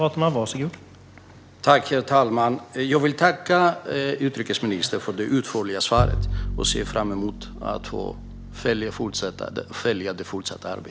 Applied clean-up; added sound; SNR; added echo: none; Bowed string instrument; 10 dB; none.